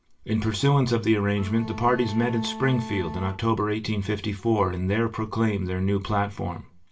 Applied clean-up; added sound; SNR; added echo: none; Bowed string instrument; 12 dB; reverberation time 0.2 s.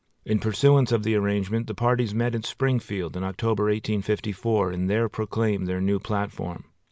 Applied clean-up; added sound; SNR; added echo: none; none; none; none.